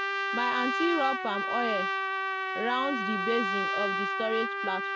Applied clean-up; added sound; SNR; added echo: none; Trumpet; -2 dB; none.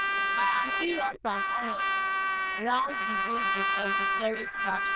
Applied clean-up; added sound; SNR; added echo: neural diffusion model UNIVERSE++.